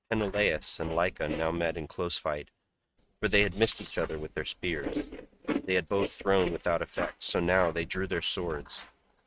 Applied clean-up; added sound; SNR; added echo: neural mask model RNNoise.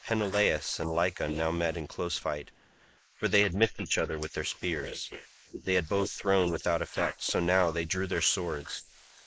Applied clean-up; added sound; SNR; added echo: neural mask model Resemble Enhance denoiser.